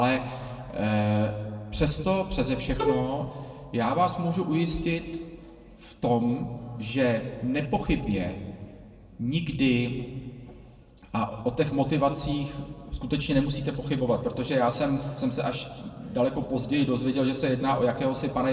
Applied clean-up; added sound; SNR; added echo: none; Bowed string instrument; 4 dB; reverberation time 1.4 s.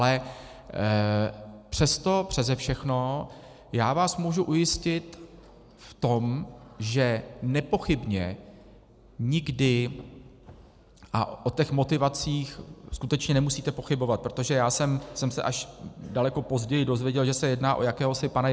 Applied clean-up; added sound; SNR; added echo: none; none; none; none.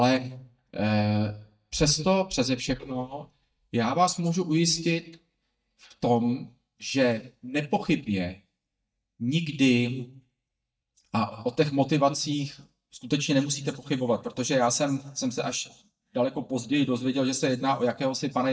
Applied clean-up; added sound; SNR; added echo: neural mask model DeepFilterNet 3.